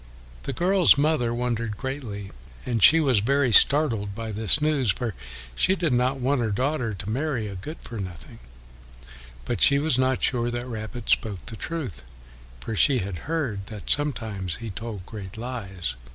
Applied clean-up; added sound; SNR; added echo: none; none; none; none.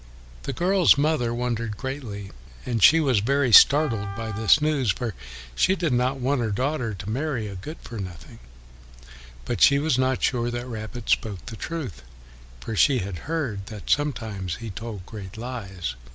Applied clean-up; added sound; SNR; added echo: none; Wind instrument, woodwind instrument; 15 dB; none.